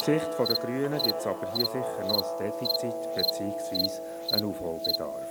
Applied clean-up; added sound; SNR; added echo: none; Cricket + Guitar; -2 dB; none.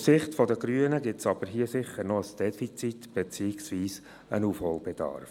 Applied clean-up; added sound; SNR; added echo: none; none; none; none.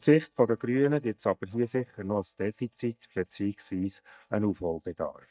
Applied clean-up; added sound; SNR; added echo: neural mask model DeepFilterNet 3.